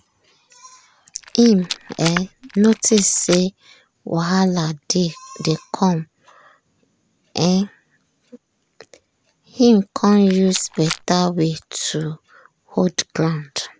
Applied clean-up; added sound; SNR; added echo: none; Tap / Glass + Rattle; 11 dB; none.